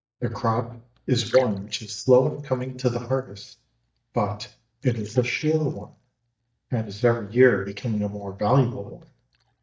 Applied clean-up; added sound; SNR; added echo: neural mask model DeepFilterNet 3.